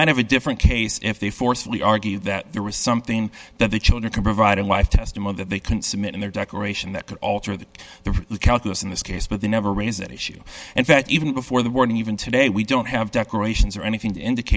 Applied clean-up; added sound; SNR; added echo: none; none; none; none.